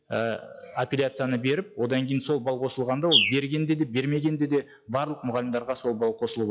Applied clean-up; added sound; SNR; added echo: classical method log-MMSE.